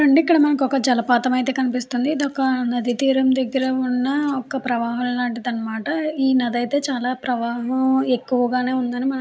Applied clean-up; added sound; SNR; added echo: none; none; none; none.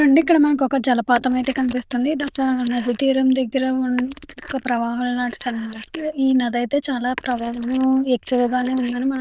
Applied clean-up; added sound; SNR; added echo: neural diffusion model UNIVERSE++.